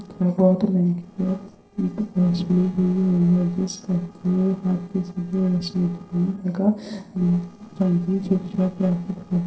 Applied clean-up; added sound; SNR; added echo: neural separator model SepFormer DNS4.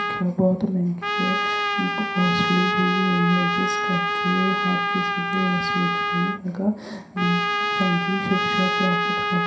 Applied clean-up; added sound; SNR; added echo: none; Trumpet; 0 dB; reverberation time 0.5 s.